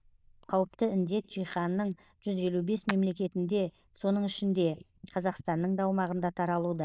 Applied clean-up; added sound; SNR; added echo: neural diffusion model UNIVERSE++.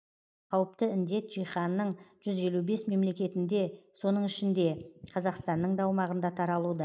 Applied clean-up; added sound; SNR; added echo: neural mask model DeepFilterNet 3.